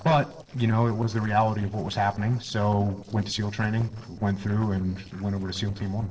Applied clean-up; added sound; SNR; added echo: neural separator model SepFormer DNS4.